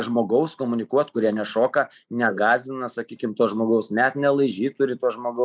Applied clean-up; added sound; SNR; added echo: neural mask model Resemble Enhance denoiser.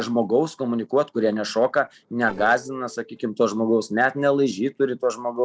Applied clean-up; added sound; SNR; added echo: neural separator model SepFormer DNS4.